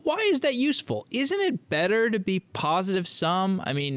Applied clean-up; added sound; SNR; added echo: none; none; none; none.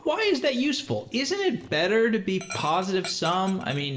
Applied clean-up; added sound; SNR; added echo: none; Dog; 19 dB; reverberation time 0.6 s.